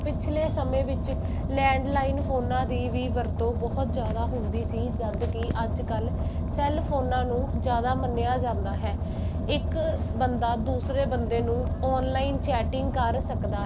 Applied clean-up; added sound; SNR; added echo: none; Car; -1 dB; none.